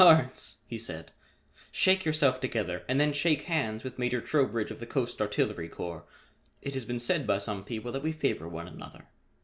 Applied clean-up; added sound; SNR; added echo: none; none; none; none.